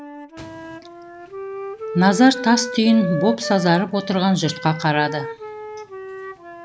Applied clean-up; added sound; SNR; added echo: none; Wind instrument, woodwind instrument; 10 dB; none.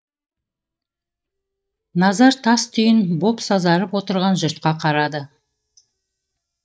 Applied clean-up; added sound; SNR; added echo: neural mask model DeepFilterNet 3.